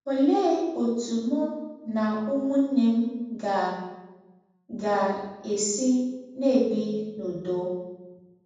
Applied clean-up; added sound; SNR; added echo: none; none; none; reverberation time 1.1 s.